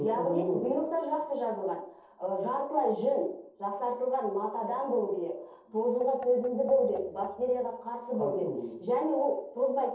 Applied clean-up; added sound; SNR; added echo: neural separator model SepFormer DNS4.